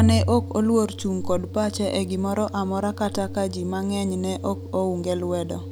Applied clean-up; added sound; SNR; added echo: none; Organ; 6 dB; none.